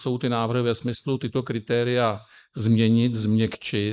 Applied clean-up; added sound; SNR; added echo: neural mask model Resemble Enhance denoiser.